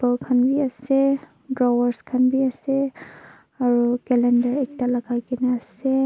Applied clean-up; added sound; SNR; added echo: none; none; none; none.